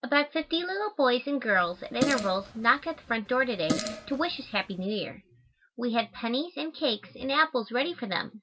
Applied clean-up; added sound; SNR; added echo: none; Fart; 8 dB; none.